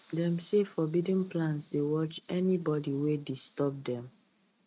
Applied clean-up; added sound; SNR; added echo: neural mask model RNNoise.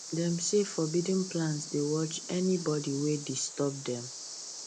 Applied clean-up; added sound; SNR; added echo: neural mask model Resemble Enhance denoiser.